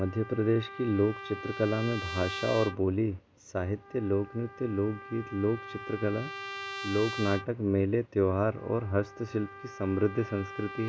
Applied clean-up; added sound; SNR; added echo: none; Trumpet; 12 dB; none.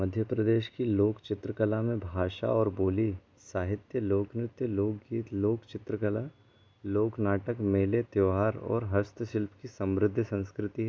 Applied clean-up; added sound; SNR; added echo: none; none; none; none.